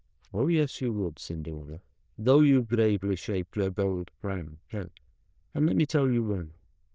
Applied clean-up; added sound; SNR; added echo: neural diffusion model UNIVERSE++.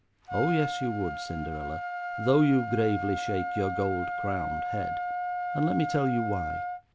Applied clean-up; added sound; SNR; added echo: none; Trumpet; 3 dB; none.